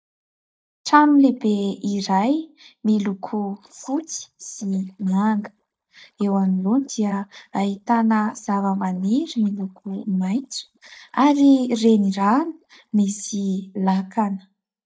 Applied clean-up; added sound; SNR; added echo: neural mask model DeepFilterNet 3.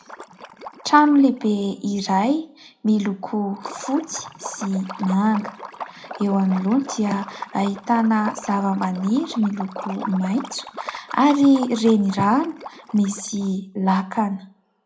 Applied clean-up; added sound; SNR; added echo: none; Liquid; 16 dB; reverberation time 0.2 s.